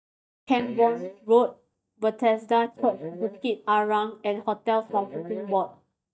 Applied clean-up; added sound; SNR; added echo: neural mask model DeepFilterNet 3.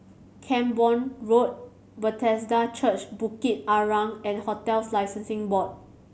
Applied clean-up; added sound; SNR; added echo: none; none; none; none.